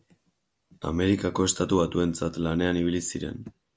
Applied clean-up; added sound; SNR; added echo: none; none; none; none.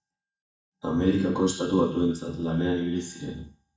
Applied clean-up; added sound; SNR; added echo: neural mask model DeepFilterNet 3.